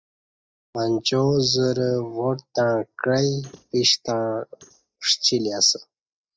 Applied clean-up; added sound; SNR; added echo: neural mask model DeepFilterNet 3.